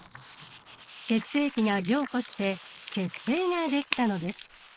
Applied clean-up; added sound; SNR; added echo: neural mask model Resemble Enhance denoiser.